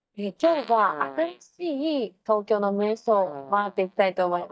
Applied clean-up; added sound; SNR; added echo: neural mask model DeepFilterNet 3.